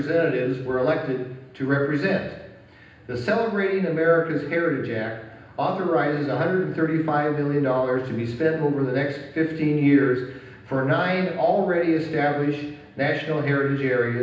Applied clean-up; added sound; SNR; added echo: none; none; none; reverberation time 0.9 s.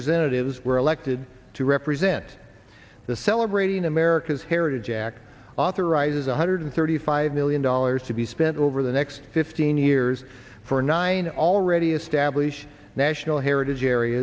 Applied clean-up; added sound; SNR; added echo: none; none; none; none.